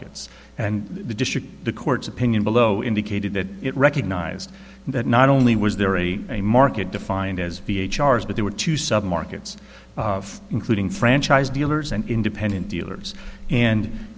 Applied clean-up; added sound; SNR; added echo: none; Hammer; 13 dB; none.